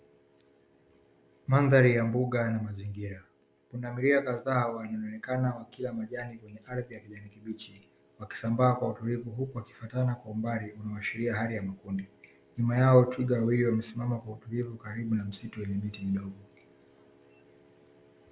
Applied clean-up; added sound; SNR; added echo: none; none; none; none.